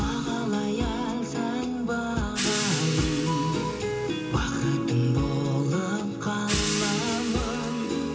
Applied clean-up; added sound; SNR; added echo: none; Hi-hat; 10 dB; reverberation time 0.2 s.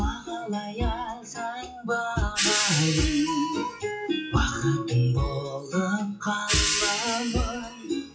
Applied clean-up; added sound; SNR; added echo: classical method WPE with log-MMSE.